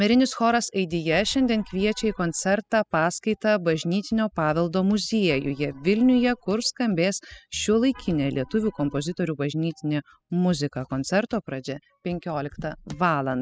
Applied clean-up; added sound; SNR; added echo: classical method spectral subtraction.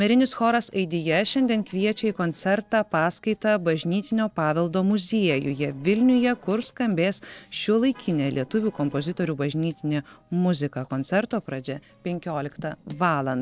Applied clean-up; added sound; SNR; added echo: neural separator model SepFormer DNS4.